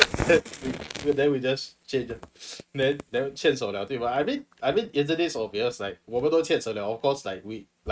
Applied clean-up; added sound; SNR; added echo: neural mask model RNNoise.